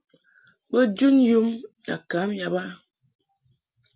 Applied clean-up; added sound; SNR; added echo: none; none; none; none.